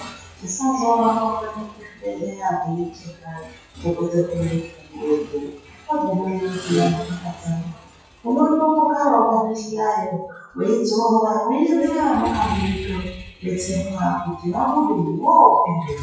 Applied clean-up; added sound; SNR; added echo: classical method WPE with log-MMSE.